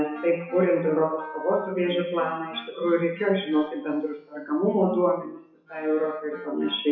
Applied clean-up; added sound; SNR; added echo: classical method WPE with log-MMSE.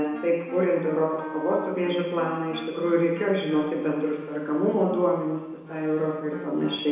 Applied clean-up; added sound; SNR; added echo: none; Wind instrument, woodwind instrument; 15 dB; reverberation time 1.0 s.